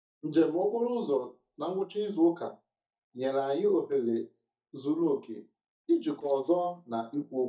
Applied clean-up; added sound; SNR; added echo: neural mask model DeepFilterNet 3.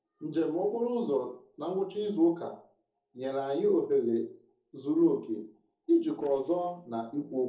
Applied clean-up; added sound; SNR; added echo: neural separator model SepFormer DNS4.